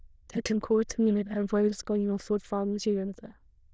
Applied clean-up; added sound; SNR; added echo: neural diffusion model UNIVERSE++.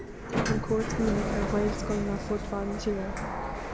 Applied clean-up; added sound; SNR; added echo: none; Sliding door; 0 dB; none.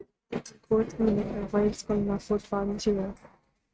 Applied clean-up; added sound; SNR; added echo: neural mask model RNNoise.